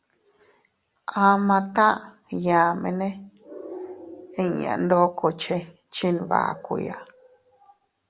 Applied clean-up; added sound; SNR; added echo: none; none; none; none.